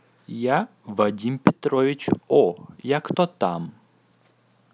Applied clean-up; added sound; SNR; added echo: none; none; none; none.